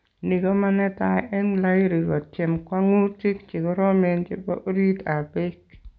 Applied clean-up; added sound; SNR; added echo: none; none; none; none.